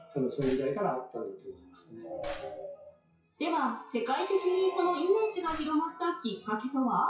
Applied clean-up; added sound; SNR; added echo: classical method WPE with log-MMSE.